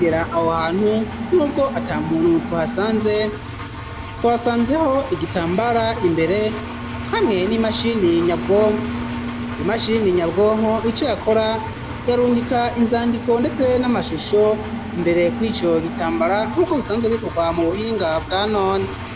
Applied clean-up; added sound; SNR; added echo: none; Engine; 9 dB; none.